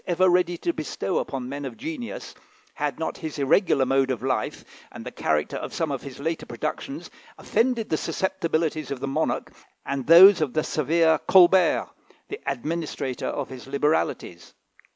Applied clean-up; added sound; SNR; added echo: none; none; none; none.